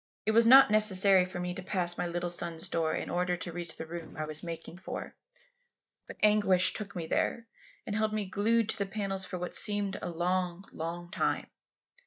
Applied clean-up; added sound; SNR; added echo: neural mask model DeepFilterNet 3.